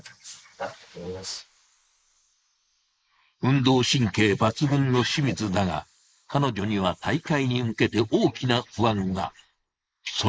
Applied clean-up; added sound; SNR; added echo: neural mask model Resemble Enhance denoiser.